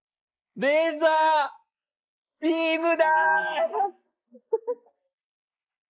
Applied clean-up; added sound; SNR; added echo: neural mask model Resemble Enhance denoiser.